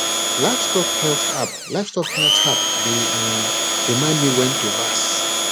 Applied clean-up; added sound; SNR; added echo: none; Domestic sounds, home sounds; -4 dB; none.